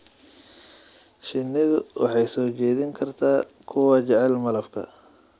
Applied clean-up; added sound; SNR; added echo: none; none; none; none.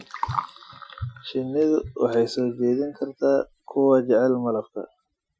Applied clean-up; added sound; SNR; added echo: classical method Wiener filter.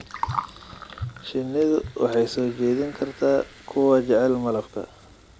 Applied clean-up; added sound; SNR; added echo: none; Gurgling; 13 dB; none.